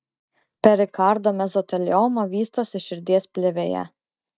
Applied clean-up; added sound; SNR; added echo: neural mask model DeepFilterNet 3.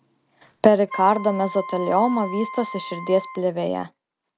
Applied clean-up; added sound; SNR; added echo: none; Wind instrument, woodwind instrument; 12 dB; none.